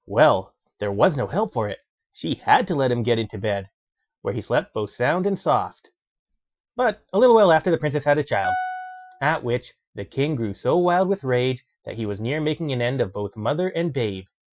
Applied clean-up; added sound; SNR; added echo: classical method Wiener filter.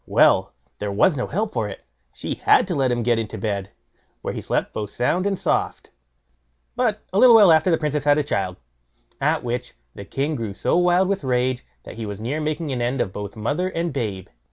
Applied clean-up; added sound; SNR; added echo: none; none; none; none.